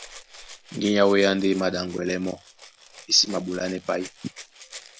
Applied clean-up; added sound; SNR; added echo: none; Rattle (instrument); 19 dB; none.